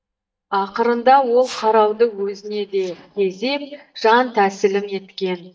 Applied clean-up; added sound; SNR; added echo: neural mask model DeepFilterNet 3.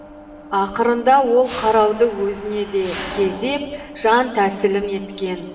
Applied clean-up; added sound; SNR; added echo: none; Mechanisms; 15 dB; reverberation time 1.9 s.